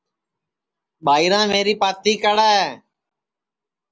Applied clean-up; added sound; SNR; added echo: none; none; none; none.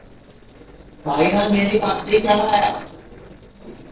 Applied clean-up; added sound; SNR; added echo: neural separator model SepFormer DNS4.